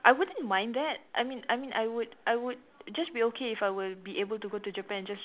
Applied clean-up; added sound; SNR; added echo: none; none; none; none.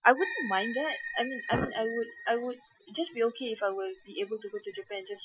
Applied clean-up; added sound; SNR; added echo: classical method Wiener filter.